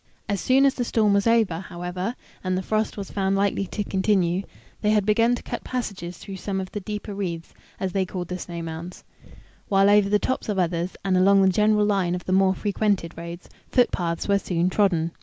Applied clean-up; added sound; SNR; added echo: none; none; none; none.